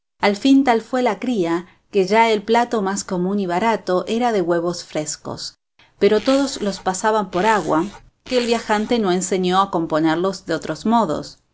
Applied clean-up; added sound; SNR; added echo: none; Zipper (clothing); 17 dB; none.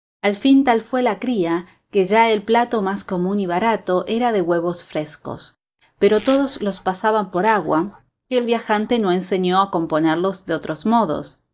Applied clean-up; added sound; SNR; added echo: neural mask model DeepFilterNet 3.